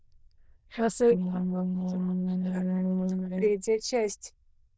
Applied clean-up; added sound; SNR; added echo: neural diffusion model UNIVERSE++.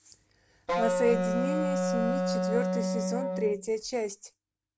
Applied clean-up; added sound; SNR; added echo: none; Wind instrument, woodwind instrument; -3 dB; none.